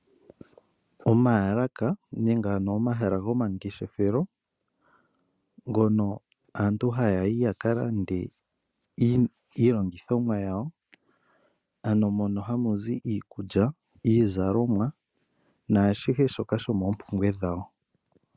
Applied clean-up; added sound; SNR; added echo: none; none; none; none.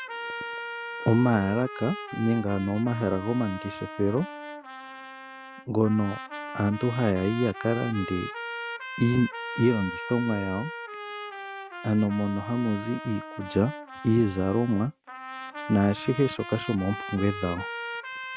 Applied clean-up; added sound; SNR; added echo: none; Trumpet; 10 dB; none.